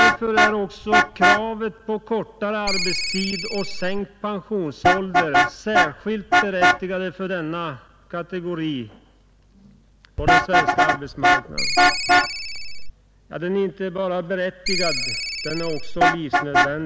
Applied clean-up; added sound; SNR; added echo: none; Ringtone + Vehicle horn, car horn, honking; -5 dB; none.